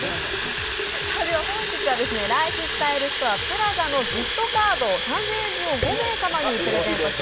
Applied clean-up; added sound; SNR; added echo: none; Fill (with liquid) / Water tap, faucet; -1 dB; none.